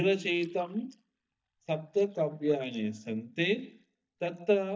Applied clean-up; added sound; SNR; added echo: neural mask model DeepFilterNet 3.